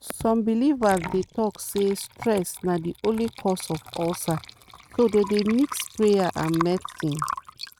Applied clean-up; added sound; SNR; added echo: neural mask model RNNoise.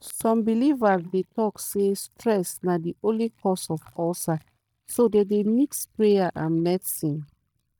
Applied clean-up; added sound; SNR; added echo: neural mask model DeepFilterNet 3.